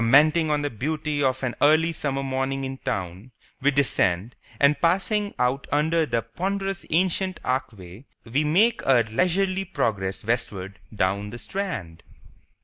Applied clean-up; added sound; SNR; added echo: none; none; none; none.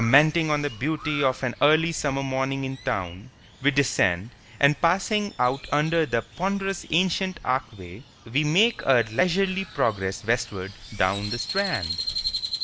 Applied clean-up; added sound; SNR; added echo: none; Crow; 13 dB; none.